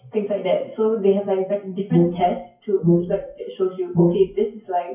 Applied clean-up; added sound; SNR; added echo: classical method WPE with log-MMSE.